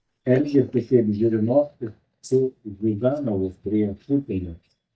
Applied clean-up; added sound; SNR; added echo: neural mask model DeepFilterNet 3.